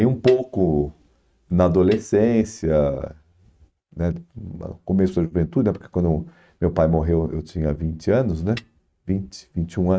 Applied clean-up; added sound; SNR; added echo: neural mask model RNNoise.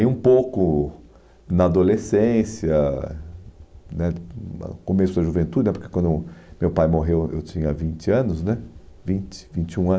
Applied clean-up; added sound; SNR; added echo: none; none; none; none.